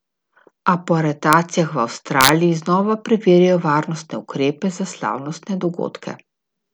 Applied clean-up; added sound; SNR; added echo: none; none; none; none.